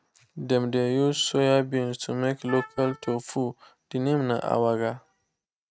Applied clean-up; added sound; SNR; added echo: neural mask model RNNoise.